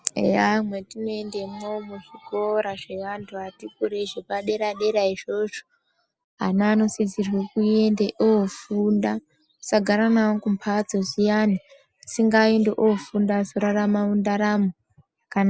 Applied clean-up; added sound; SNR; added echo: none; none; none; none.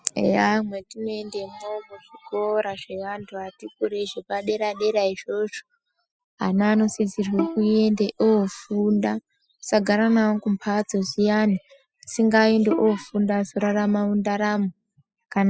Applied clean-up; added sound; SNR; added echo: classical method spectral subtraction.